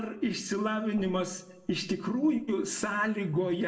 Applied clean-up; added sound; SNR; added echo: neural separator model SepFormer DNS4.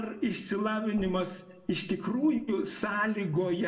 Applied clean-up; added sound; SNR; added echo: none; Thump, thud; 19 dB; reverberation time 0.7 s.